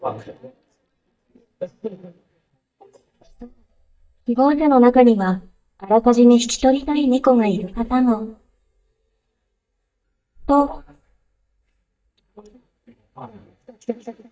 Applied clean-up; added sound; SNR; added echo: neural mask model DeepFilterNet 3.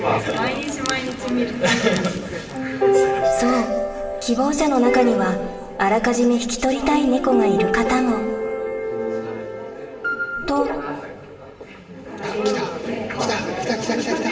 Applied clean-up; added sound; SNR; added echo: none; Crackle; 17 dB; reverberation time 1.9 s.